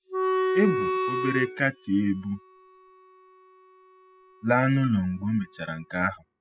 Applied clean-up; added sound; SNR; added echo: classical method spectral subtraction.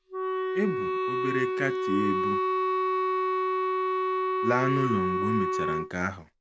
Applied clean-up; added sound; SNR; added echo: none; Wind instrument, woodwind instrument; -4 dB; none.